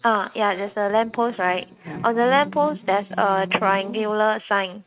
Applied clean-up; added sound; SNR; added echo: neural mask model RNNoise.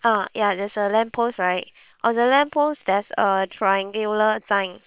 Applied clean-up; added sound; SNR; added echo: neural separator model SepFormer WHAM!.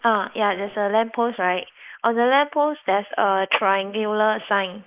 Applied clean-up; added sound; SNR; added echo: neural mask model Resemble Enhance denoiser.